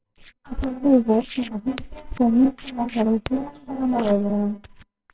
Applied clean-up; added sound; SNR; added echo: neural separator model SepFormer WHAMR!.